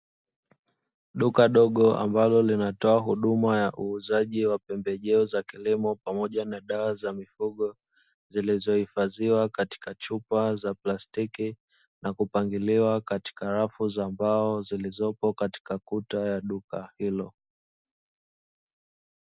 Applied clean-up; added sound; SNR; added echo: none; none; none; none.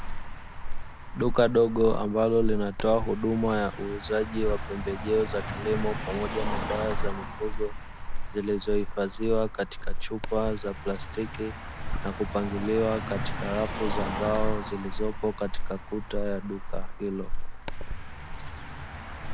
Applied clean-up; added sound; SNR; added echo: none; Car passing by; 1 dB; none.